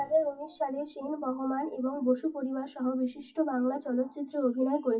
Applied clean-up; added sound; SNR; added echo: classical method WPE with log-MMSE.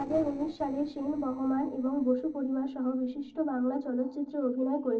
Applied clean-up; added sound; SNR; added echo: neural separator model SepFormer DNS4.